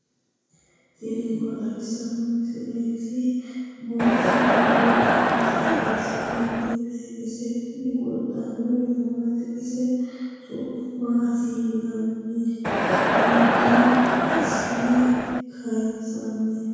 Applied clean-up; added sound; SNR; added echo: none; Crowd; -4 dB; reverberation time 2.0 s.